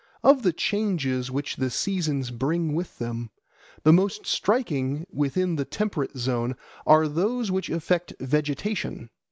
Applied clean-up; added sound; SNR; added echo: none; none; none; none.